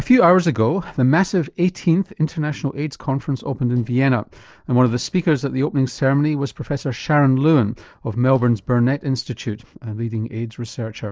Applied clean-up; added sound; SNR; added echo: neural separator model SepFormer DNS4.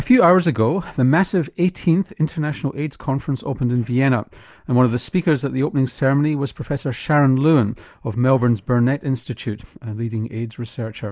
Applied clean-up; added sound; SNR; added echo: neural mask model Resemble Enhance denoiser.